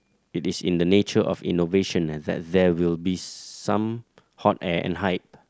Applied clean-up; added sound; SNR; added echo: none; none; none; none.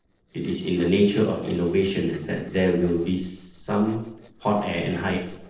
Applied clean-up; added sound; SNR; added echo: neural separator model SepFormer DNS4.